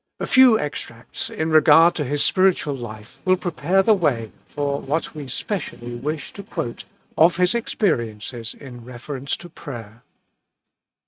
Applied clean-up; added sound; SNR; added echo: neural mask model RNNoise.